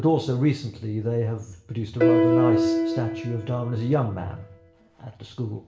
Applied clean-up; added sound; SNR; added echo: none; Piano; -2 dB; reverberation time 0.5 s.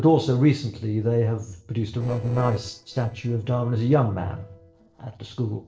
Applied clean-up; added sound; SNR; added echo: neural separator model SepFormer DNS4.